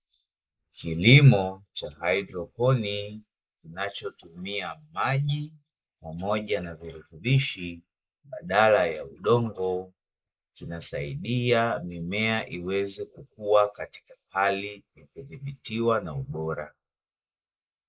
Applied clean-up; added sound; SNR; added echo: neural mask model Resemble Enhance denoiser.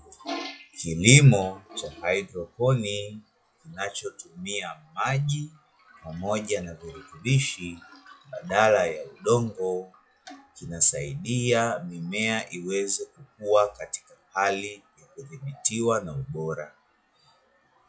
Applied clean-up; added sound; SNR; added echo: classical method log-MMSE.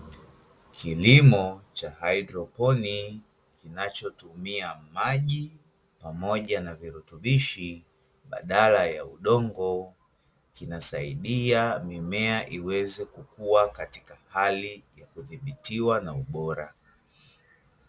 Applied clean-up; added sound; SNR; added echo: none; none; none; none.